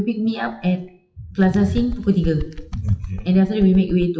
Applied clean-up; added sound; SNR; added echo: classical method WPE with log-MMSE.